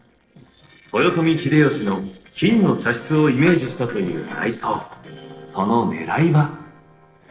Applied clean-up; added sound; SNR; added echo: neural separator model SepFormer DNS4.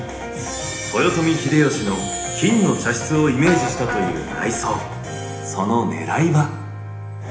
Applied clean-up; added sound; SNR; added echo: none; Guitar; 14 dB; reverberation time 1.0 s.